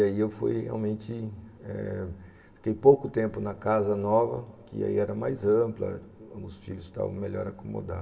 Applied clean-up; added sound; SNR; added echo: none; none; none; reverberation time 1.2 s.